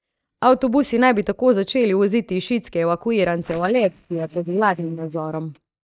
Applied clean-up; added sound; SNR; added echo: neural mask model DeepFilterNet 3.